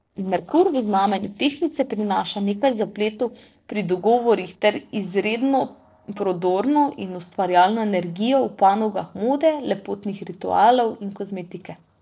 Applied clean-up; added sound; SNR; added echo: neural separator model SepFormer DNS4.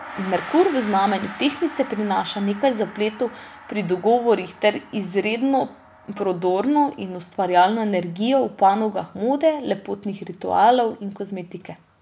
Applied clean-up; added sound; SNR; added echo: none; Gong; 19 dB; none.